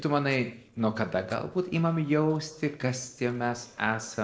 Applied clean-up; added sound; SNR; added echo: neural separator model SepFormer DNS4.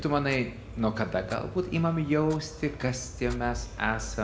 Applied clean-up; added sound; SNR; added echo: none; Clock; 11 dB; reverberation time 0.5 s.